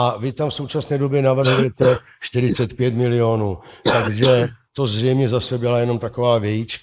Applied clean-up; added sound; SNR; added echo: neural mask model Resemble Enhance denoiser.